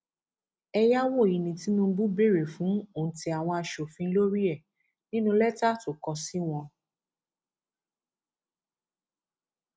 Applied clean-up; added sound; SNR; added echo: none; none; none; none.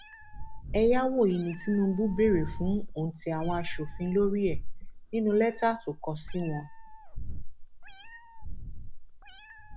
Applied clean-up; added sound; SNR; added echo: none; Meow; 5 dB; none.